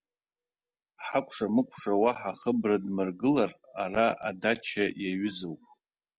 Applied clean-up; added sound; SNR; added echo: none; none; none; none.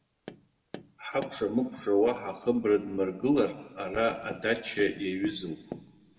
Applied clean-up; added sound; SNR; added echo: none; Tap; 18 dB; reverberation time 1.2 s.